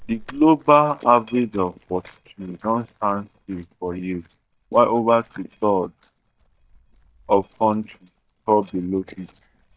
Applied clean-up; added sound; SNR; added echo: neural mask model DeepFilterNet 3.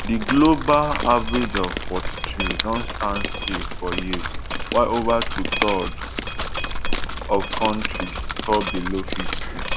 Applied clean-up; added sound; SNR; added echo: none; Drip; 1 dB; none.